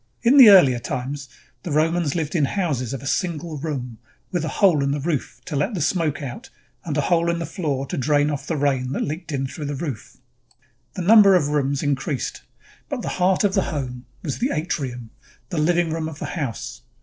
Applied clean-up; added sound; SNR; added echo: neural separator model SepFormer DNS4.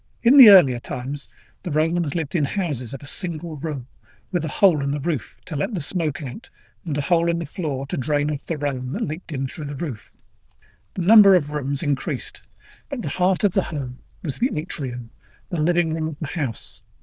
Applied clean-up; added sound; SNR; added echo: neural diffusion model UNIVERSE++.